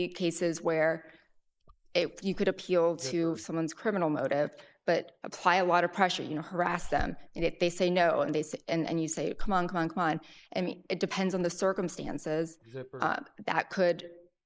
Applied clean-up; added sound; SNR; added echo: neural mask model Resemble Enhance denoiser.